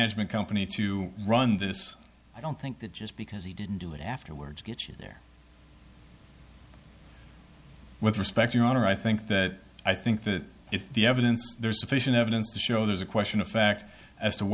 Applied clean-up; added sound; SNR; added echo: none; none; none; none.